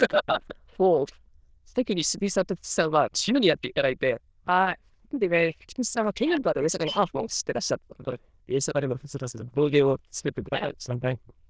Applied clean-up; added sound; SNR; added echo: neural diffusion model UNIVERSE++.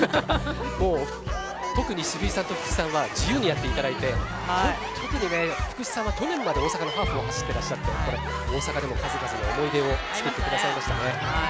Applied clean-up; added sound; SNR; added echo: none; Crowd / Cheering; 13 dB; none.